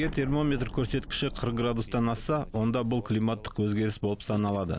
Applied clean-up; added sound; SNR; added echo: none; Explosion; 13 dB; none.